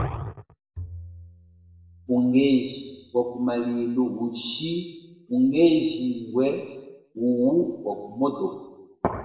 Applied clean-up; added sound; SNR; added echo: none; Bowed string instrument; 19 dB; reverberation time 1.1 s.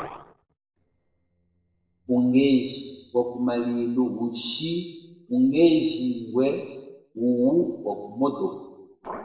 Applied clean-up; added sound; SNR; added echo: neural separator model SepFormer DNS4.